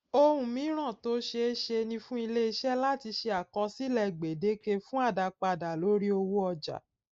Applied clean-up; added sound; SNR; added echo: neural mask model Resemble Enhance denoiser.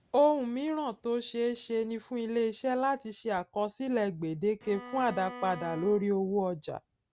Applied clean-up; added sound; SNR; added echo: none; Bowed string instrument; 14 dB; none.